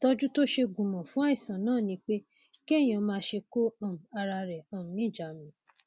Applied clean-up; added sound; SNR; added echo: none; none; none; none.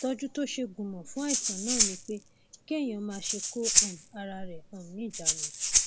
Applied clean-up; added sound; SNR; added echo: none; Rattle (instrument); -5 dB; none.